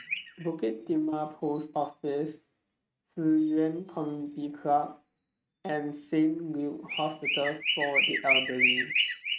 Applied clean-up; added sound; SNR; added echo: neural mask model RNNoise.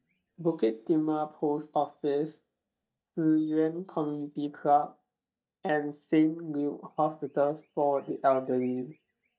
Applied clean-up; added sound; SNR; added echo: neural mask model DeepFilterNet 3.